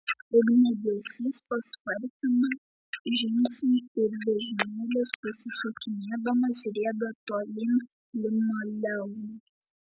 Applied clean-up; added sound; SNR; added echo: none; none; none; none.